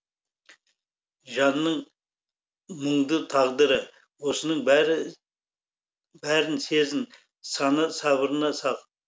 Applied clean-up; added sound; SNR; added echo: none; none; none; none.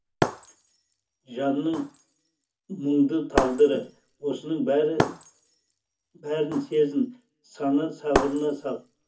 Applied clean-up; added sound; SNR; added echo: none; Shatter; 6 dB; reverberation time 0.3 s.